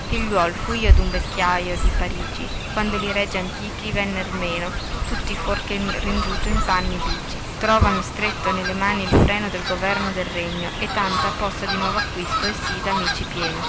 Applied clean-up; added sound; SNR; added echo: none; Fowl; -1 dB; none.